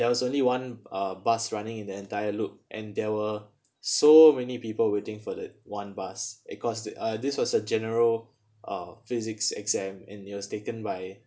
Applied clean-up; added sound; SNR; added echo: none; none; none; none.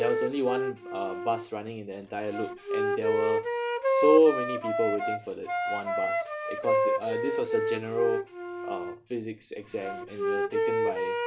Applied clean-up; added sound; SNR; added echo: none; Wind instrument, woodwind instrument; -1 dB; none.